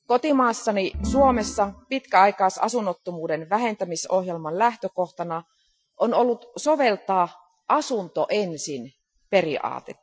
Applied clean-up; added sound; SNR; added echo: classical method Wiener filter.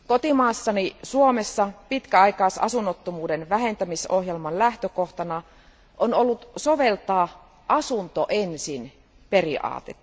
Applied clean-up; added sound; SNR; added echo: none; none; none; none.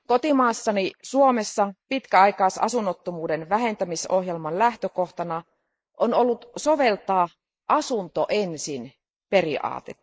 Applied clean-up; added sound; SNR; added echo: neural mask model Resemble Enhance denoiser.